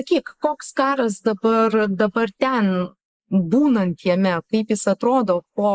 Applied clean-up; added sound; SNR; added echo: neural mask model Resemble Enhance denoiser.